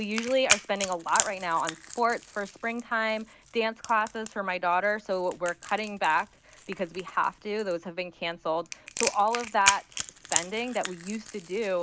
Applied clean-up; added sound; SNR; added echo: none; Crackle; 6 dB; none.